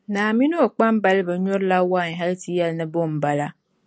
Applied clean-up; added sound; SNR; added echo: none; none; none; none.